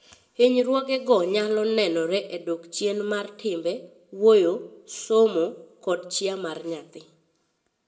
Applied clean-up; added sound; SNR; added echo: none; none; none; reverberation time 0.5 s.